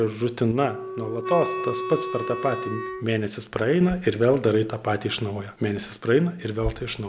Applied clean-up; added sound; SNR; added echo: none; Wind instrument, woodwind instrument; 7 dB; none.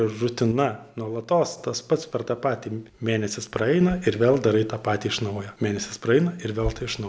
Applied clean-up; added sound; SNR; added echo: none; none; none; none.